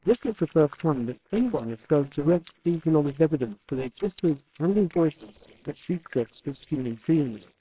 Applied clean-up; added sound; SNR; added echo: neural separator model SepFormer WHAMR!.